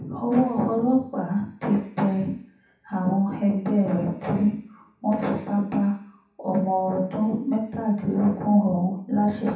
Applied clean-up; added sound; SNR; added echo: none; none; none; reverberation time 0.7 s.